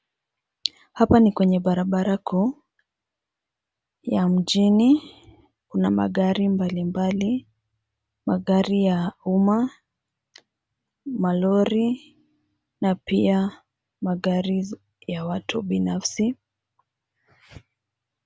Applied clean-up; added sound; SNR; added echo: none; none; none; none.